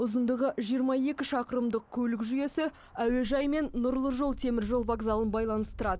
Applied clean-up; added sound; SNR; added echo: none; none; none; none.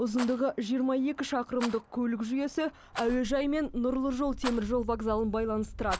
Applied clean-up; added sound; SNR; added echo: none; Rattle; 16 dB; none.